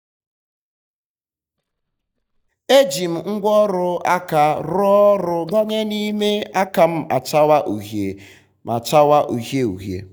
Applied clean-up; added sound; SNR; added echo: neural mask model DeepFilterNet 3.